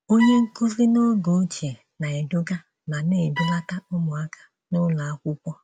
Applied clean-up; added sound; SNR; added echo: none; Bowed string instrument; 10 dB; none.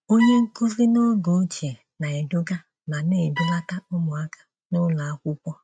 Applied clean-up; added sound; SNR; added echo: neural mask model RNNoise.